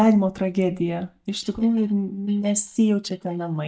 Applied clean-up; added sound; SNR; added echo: neural mask model DeepFilterNet 3.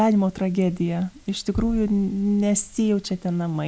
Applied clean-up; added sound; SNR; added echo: none; none; none; none.